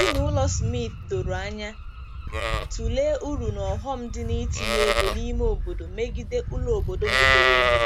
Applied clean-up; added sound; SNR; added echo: none; Livestock, farm animals, working animals; -5 dB; none.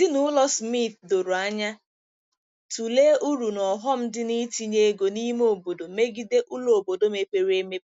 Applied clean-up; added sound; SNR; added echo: none; none; none; none.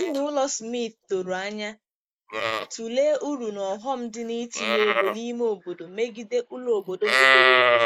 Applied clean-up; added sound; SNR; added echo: neural mask model Resemble Enhance denoiser.